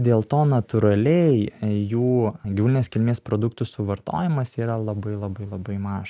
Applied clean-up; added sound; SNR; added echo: none; none; none; none.